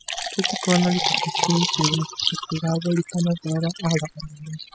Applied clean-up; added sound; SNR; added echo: classical method spectral subtraction.